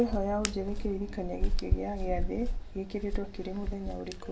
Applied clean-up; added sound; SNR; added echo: none; Hands; -2 dB; reverberation time 0.4 s.